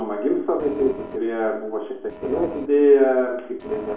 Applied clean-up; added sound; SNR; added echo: neural separator model SepFormer DNS4.